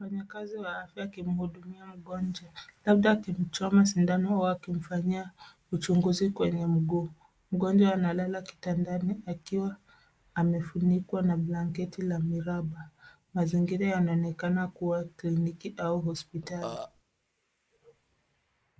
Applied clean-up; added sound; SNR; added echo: neural mask model Resemble Enhance denoiser.